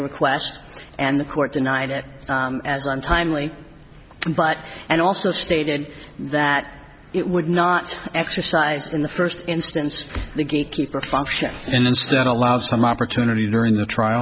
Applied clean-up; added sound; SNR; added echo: none; none; none; none.